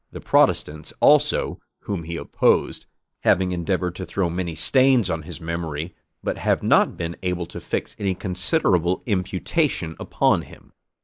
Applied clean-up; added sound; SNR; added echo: neural mask model Resemble Enhance denoiser.